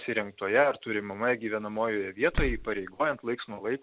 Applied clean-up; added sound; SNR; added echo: none; Slam; 5 dB; none.